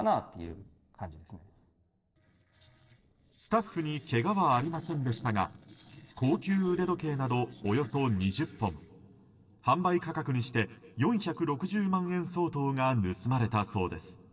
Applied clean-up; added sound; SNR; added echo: neural separator model SepFormer DNS4.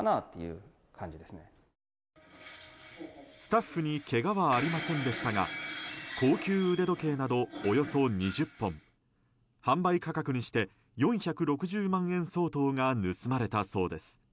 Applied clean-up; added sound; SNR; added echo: none; none; none; none.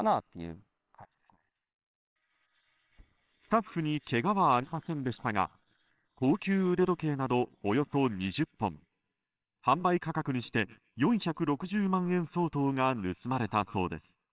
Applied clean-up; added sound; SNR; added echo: neural separator model SepFormer WHAMR!.